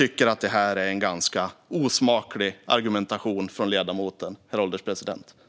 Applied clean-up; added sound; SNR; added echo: none; none; none; none.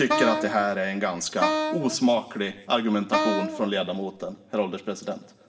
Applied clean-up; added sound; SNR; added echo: none; Wind instrument, woodwind instrument; 2 dB; reverberation time 1.5 s.